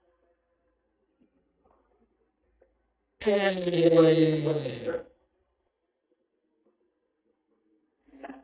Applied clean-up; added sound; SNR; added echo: neural mask model DeepFilterNet 3.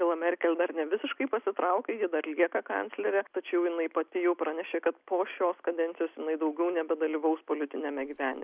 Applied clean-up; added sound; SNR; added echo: none; none; none; none.